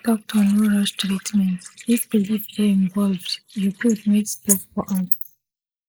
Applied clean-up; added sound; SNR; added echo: neural mask model Resemble Enhance denoiser.